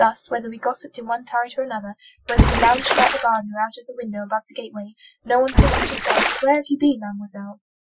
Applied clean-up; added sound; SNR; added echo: classical method Wiener filter.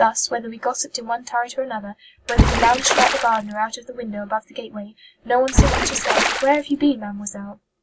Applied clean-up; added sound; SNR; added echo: none; Water / Splash, splatter; -2 dB; none.